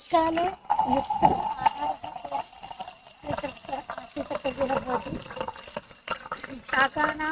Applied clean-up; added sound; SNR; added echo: neural mask model RNNoise.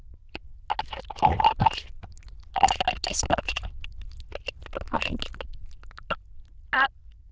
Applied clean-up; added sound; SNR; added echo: neural diffusion model UNIVERSE++.